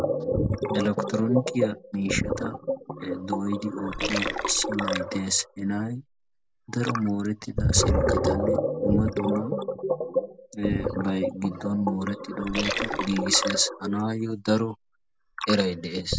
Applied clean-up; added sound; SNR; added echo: none; Gurgling; 1 dB; none.